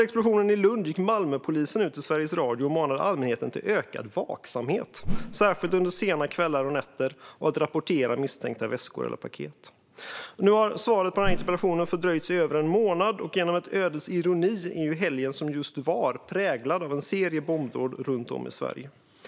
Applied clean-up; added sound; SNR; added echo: none; Whoosh, swoosh, swish; 5 dB; none.